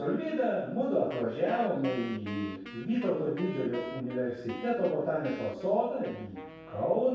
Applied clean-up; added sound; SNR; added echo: none; Wind instrument, woodwind instrument; 15 dB; reverberation time 0.7 s.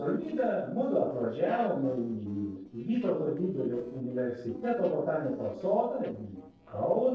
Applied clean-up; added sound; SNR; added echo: neural separator model SepFormer DNS4.